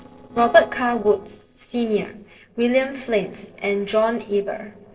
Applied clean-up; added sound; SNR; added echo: neural separator model SepFormer DNS4.